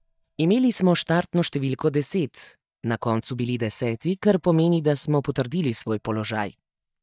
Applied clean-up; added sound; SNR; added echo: neural mask model DeepFilterNet 3.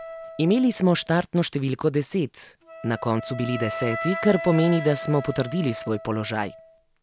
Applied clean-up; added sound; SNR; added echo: none; Wind instrument, woodwind instrument; 12 dB; none.